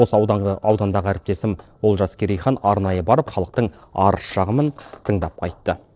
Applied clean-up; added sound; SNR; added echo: neural separator model SepFormer DNS4.